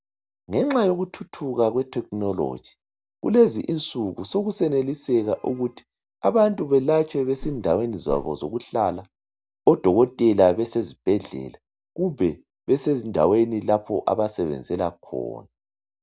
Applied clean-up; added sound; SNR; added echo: none; Whoosh, swoosh, swish; 14 dB; none.